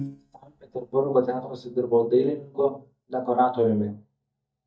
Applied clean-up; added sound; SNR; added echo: neural mask model DeepFilterNet 3.